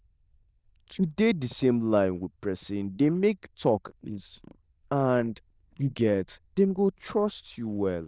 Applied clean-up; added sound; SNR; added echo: neural diffusion model UNIVERSE++.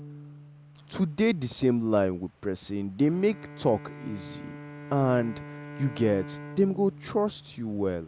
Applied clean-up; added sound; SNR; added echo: none; Bowed string instrument; 16 dB; none.